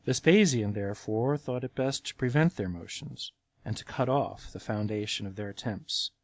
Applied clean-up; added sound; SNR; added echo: none; none; none; none.